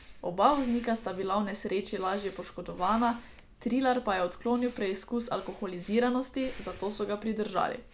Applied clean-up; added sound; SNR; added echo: none; Breathing; 17 dB; none.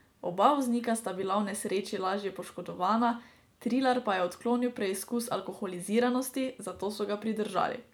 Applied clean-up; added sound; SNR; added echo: none; none; none; none.